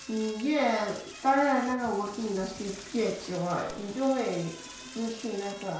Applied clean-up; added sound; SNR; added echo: none; Toilet flush / Door; 16 dB; reverberation time 0.6 s.